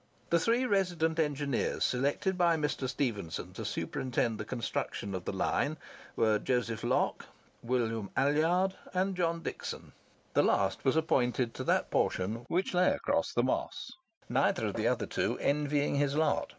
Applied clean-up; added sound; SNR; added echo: none; none; none; none.